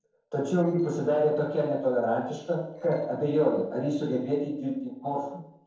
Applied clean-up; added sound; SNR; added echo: neural separator model SepFormer DNS4.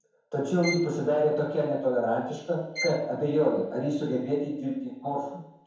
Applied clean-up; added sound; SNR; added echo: none; Bowed string instrument; 11 dB; reverberation time 0.9 s.